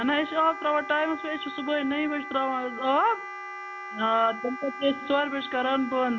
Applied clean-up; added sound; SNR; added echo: none; Wind instrument, woodwind instrument; 11 dB; none.